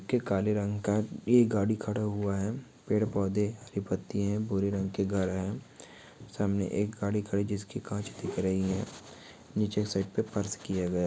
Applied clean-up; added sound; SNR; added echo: none; none; none; none.